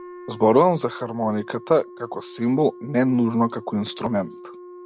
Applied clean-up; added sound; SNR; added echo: none; Wind instrument, woodwind instrument; 18 dB; none.